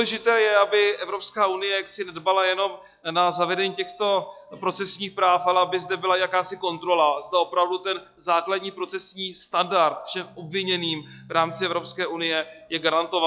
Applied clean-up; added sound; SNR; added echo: classical method log-MMSE.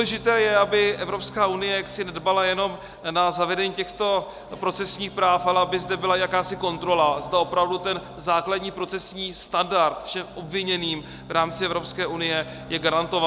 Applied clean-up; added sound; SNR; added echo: none; Bowed string instrument; 20 dB; none.